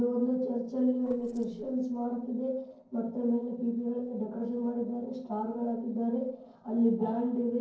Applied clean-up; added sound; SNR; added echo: neural separator model SepFormer DNS4.